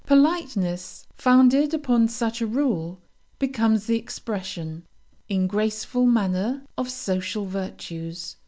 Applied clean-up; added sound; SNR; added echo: none; none; none; none.